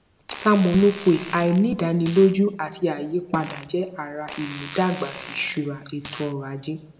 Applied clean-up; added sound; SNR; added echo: none; Fart; 18 dB; reverberation time 1.3 s.